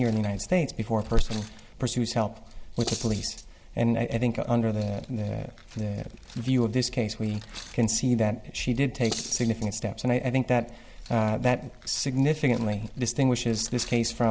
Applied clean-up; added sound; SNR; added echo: none; Cutlery, silverware; 19 dB; none.